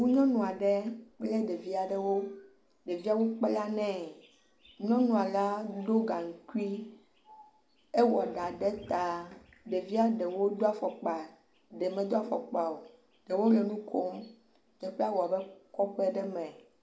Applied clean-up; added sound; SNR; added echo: none; none; none; none.